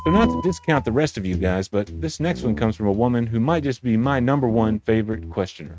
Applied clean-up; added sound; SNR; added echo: neural mask model RNNoise.